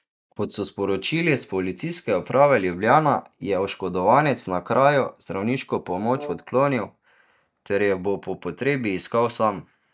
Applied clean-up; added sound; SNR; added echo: neural mask model DeepFilterNet 3.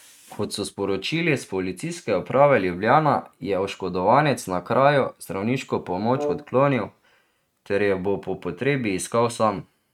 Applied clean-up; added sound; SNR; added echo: neural mask model RNNoise.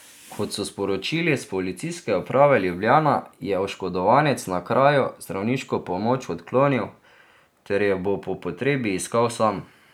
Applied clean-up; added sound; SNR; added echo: none; none; none; none.